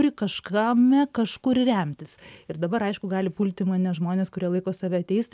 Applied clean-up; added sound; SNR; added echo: none; none; none; none.